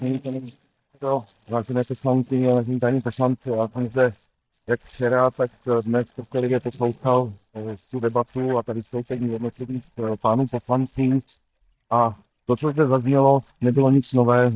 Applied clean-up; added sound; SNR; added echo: neural mask model DeepFilterNet 3.